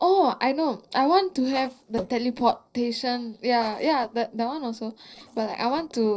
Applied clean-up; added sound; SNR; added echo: neural separator model SepFormer DNS4.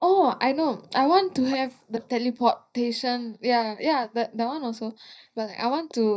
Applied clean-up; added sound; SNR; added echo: neural mask model DeepFilterNet 3.